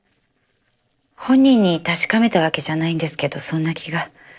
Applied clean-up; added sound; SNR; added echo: neural separator model SepFormer DNS4.